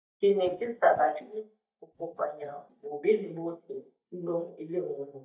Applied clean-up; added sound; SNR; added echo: neural mask model DeepFilterNet 3.